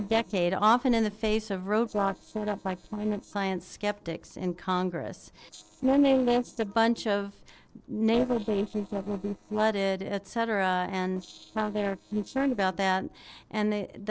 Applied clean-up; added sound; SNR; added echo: neural separator model SepFormer DNS4.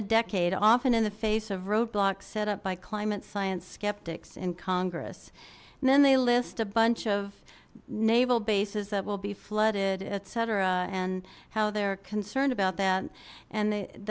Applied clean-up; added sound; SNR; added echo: none; none; none; none.